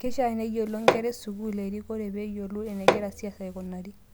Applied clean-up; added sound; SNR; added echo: none; Hammer; -3 dB; none.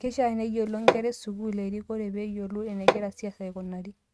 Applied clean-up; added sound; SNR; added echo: neural mask model RNNoise.